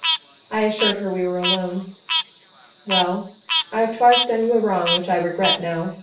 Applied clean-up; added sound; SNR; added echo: none; Frog; 4 dB; reverberation time 0.4 s.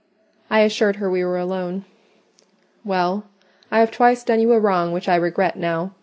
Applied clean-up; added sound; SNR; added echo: none; none; none; none.